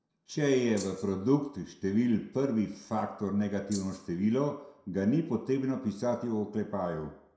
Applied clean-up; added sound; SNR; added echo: none; Rattle (instrument); 15 dB; reverberation time 0.6 s.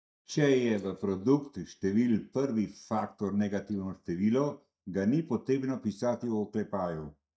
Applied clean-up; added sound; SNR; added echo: neural mask model DeepFilterNet 3.